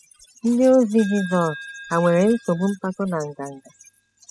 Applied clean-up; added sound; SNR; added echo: classical method spectral subtraction.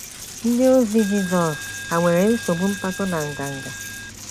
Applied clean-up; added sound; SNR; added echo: none; Coin (dropping); 12 dB; none.